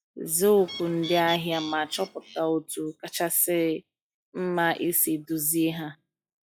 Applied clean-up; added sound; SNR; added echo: classical method log-MMSE.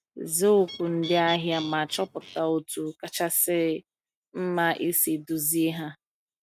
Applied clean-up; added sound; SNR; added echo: neural mask model RNNoise.